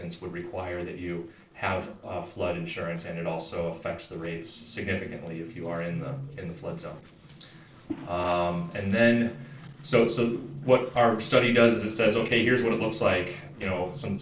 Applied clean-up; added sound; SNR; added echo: neural separator model SepFormer DNS4.